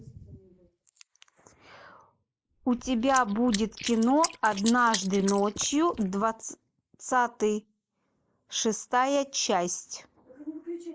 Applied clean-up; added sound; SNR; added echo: neural mask model Resemble Enhance denoiser.